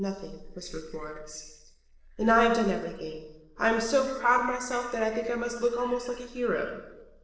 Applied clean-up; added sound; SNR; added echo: neural separator model SepFormer DNS4.